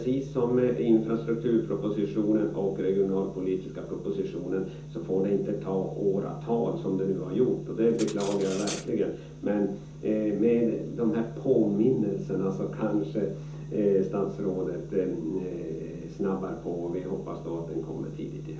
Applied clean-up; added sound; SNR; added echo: none; Cutlery, silverware; 16 dB; reverberation time 0.6 s.